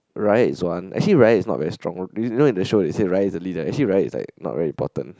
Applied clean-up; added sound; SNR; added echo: none; none; none; none.